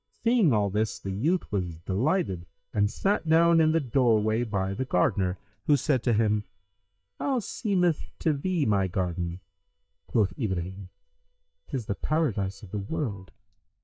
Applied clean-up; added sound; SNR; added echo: neural mask model DeepFilterNet 3.